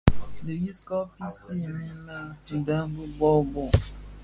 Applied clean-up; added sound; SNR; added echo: none; none; none; none.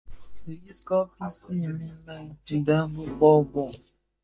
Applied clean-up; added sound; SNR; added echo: neural mask model DeepFilterNet 3.